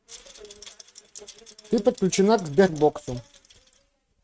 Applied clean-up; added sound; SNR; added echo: neural mask model RNNoise.